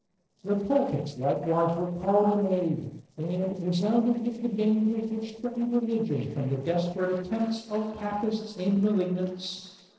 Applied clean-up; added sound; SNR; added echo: neural separator model SepFormer DNS4.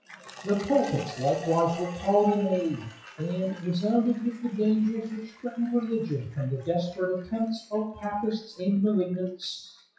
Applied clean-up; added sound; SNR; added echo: classical method WPE with log-MMSE.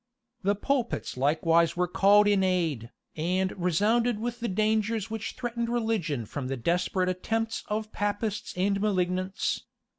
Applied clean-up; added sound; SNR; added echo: none; none; none; none.